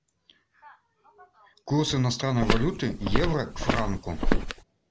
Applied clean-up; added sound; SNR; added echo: none; Walk, footsteps; -4 dB; none.